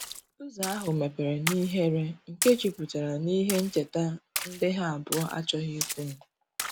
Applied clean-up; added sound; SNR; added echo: none; Splash, splatter; 9 dB; none.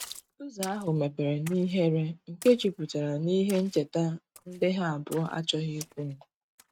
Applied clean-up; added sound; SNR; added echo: neural mask model RNNoise.